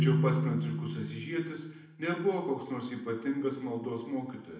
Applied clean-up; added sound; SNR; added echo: none; Keyboard (musical); 1 dB; reverberation time 0.7 s.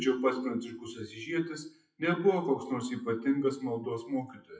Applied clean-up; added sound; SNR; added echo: classical method WPE with log-MMSE.